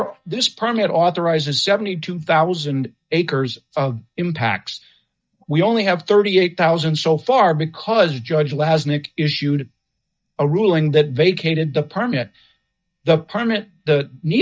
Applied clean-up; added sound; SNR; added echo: neural mask model DeepFilterNet 3.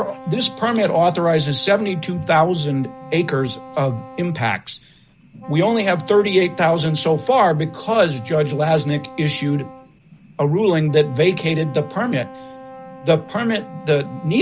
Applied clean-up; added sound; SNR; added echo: none; Wind instrument, woodwind instrument; 18 dB; none.